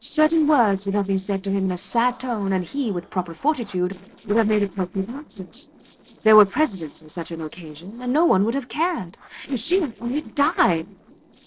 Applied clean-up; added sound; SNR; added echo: neural separator model SepFormer DNS4.